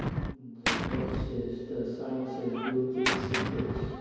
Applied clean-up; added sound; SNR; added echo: none; Gunshot, gunfire; 0 dB; reverberation time 2.2 s.